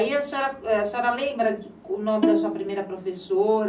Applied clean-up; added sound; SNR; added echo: none; Bowed string instrument; 1 dB; none.